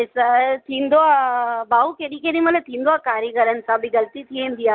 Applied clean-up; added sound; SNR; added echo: none; none; none; none.